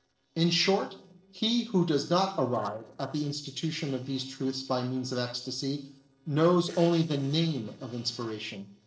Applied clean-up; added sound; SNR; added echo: neural separator model SepFormer DNS4.